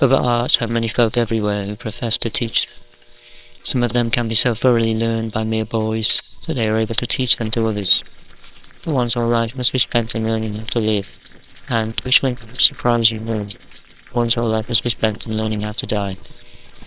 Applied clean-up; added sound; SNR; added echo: neural separator model SepFormer WHAMR!.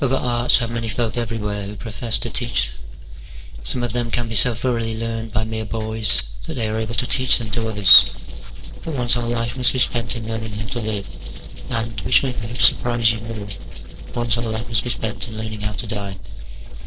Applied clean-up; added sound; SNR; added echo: neural separator model SepFormer DNS4.